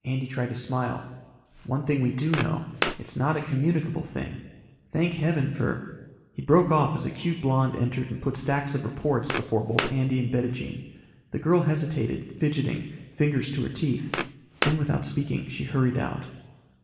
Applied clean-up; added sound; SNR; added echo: none; Walk, footsteps; 9 dB; reverberation time 1.2 s.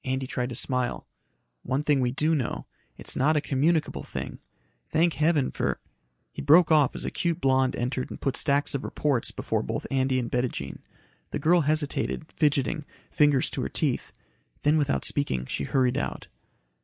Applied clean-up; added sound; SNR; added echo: none; none; none; none.